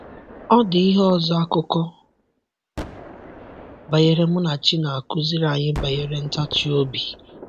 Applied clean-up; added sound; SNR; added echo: none; Gunshot, gunfire; 17 dB; none.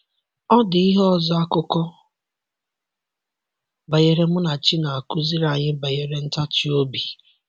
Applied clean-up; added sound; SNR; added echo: none; none; none; none.